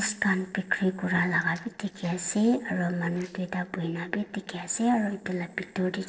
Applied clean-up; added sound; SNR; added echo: neural separator model SepFormer DNS4.